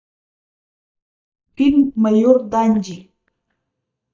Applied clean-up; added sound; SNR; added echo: neural mask model DeepFilterNet 3.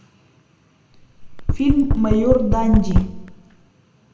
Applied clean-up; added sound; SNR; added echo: none; Knock; -1 dB; reverberation time 0.7 s.